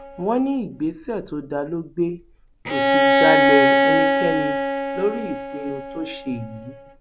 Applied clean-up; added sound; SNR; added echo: none; Bowed string instrument; -4 dB; none.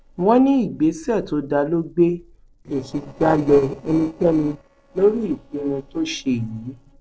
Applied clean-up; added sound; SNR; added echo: neural separator model SepFormer DNS4.